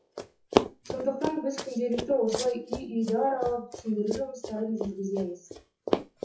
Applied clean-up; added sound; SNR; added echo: classical method WPE with log-MMSE.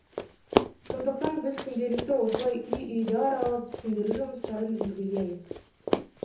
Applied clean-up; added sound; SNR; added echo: none; Run; 4 dB; reverberation time 0.7 s.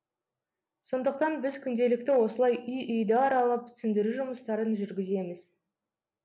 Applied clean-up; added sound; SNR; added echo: none; none; none; none.